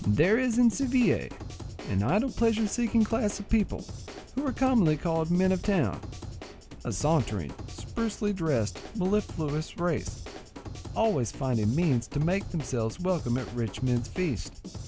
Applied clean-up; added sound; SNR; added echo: none; Drum / Drum kit; 13 dB; none.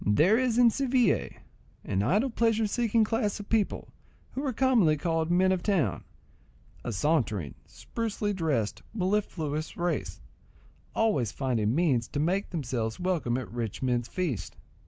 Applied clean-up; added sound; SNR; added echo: none; none; none; none.